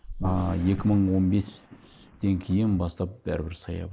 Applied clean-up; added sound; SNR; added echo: neural mask model Resemble Enhance denoiser.